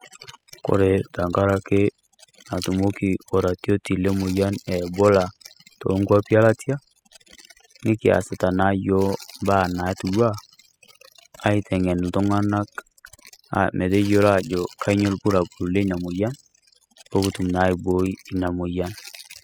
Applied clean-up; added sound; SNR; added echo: classical method spectral subtraction.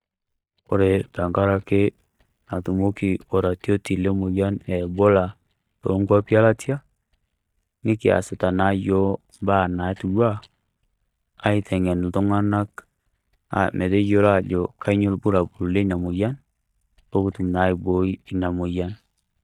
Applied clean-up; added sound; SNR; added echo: neural mask model DeepFilterNet 3.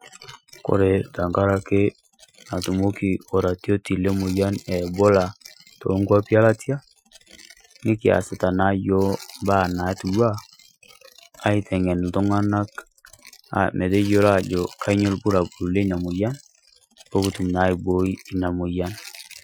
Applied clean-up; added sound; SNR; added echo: classical method Wiener filter.